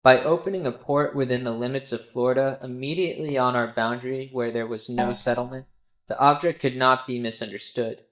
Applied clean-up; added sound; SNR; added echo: neural mask model DeepFilterNet 3.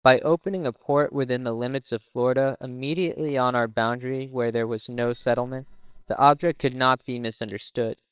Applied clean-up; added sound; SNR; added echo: neural separator model SepFormer WHAMR!.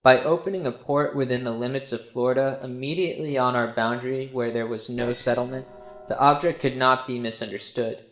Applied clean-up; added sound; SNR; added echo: neural separator model SepFormer DNS4.